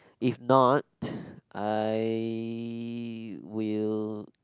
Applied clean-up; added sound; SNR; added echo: none; none; none; none.